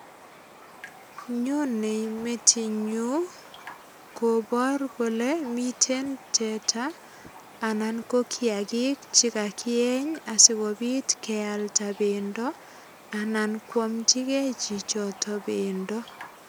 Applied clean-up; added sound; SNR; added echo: none; Raindrop; 20 dB; none.